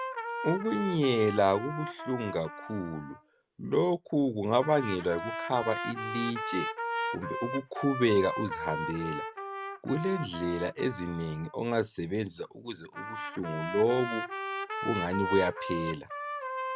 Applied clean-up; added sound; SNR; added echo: none; Trumpet; 6 dB; none.